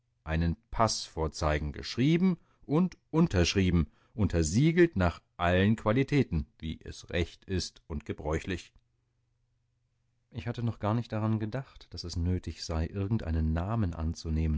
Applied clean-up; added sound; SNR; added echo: none; none; none; none.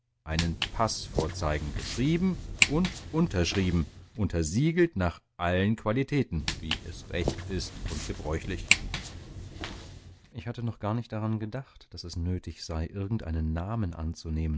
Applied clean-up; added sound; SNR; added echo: none; Walk, footsteps; 3 dB; none.